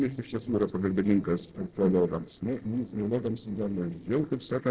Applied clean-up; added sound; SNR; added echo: neural separator model SepFormer DNS4.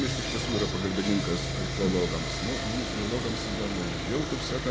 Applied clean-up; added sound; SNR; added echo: none; Sawing; 1 dB; none.